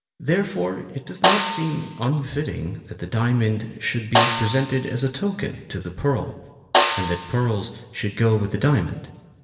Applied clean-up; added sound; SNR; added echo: none; Snare drum; 2 dB; reverberation time 1.2 s.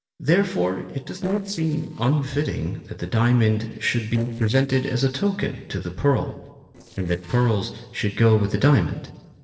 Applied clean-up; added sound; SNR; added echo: neural separator model SepFormer DNS4.